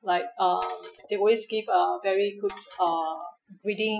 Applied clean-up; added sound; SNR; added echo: classical method Wiener filter.